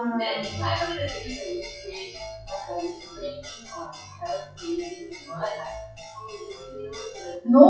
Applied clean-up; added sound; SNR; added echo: classical method WPE with log-MMSE.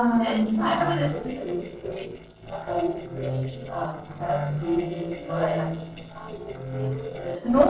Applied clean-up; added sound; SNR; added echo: neural separator model SepFormer DNS4.